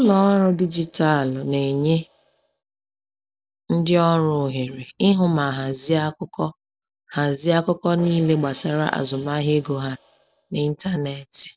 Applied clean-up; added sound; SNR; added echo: neural separator model SepFormer DNS4.